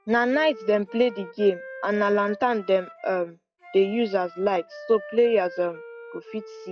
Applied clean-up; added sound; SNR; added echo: classical method log-MMSE.